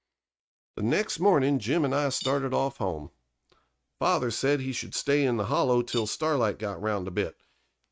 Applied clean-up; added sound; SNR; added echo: neural mask model RNNoise.